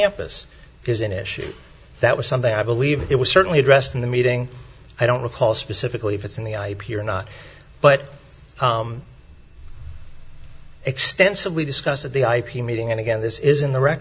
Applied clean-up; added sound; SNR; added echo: none; none; none; none.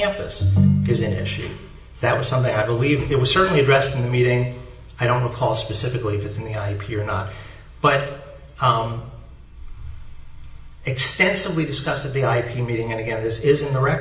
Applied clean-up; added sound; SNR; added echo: none; Ringtone; -2 dB; reverberation time 0.8 s.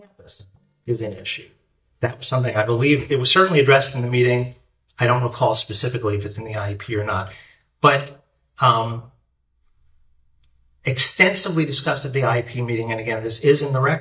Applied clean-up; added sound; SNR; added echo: neural mask model DeepFilterNet 3.